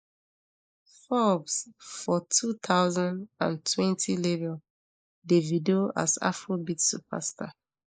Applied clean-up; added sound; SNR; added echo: neural mask model Resemble Enhance denoiser.